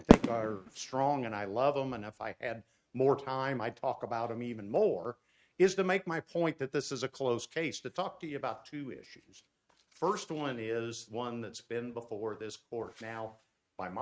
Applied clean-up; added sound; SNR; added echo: neural mask model RNNoise.